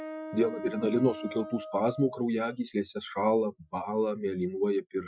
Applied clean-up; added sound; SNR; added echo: classical method Wiener filter.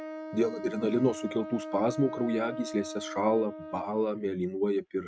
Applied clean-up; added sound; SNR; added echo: none; Wind instrument, woodwind instrument; 11 dB; none.